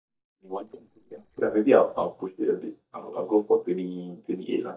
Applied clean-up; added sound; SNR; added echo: neural mask model DeepFilterNet 3.